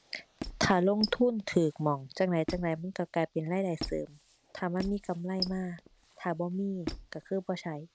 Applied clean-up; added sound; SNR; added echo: none; Squeak; 12 dB; none.